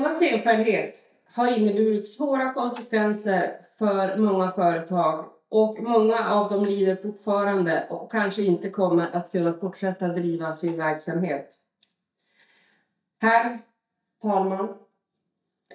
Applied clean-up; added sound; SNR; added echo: neural mask model DeepFilterNet 3.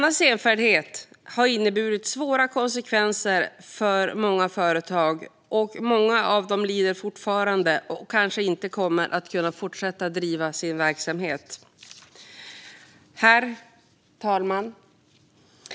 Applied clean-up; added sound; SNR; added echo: none; none; none; none.